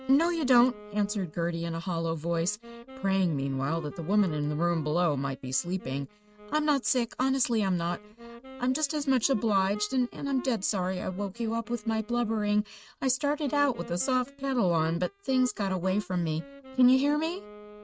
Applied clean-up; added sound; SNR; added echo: neural mask model RNNoise.